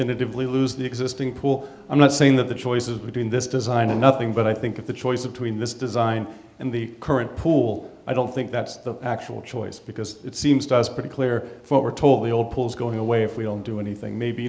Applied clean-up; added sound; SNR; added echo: none; none; none; none.